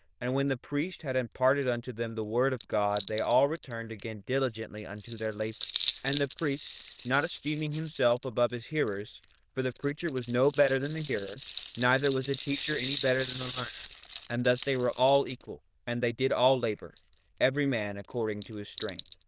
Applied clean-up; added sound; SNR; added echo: neural diffusion model UNIVERSE++.